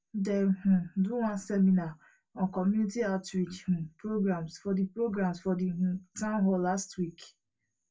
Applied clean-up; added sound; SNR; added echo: none; none; none; reverberation time 0.1 s.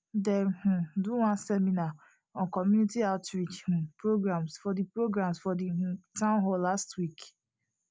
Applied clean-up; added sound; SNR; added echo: none; none; none; none.